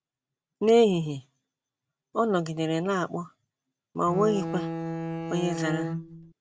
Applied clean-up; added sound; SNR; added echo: none; Bowed string instrument; 4 dB; none.